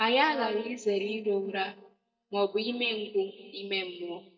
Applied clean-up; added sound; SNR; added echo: neural mask model DeepFilterNet 3.